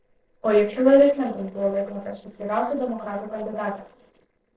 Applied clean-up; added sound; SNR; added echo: neural separator model SepFormer DNS4.